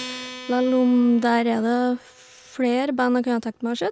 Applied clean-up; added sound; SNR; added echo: none; Acoustic guitar; 19 dB; none.